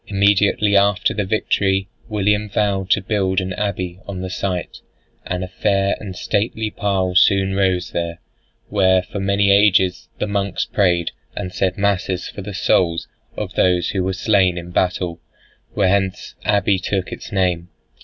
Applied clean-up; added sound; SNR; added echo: none; none; none; none.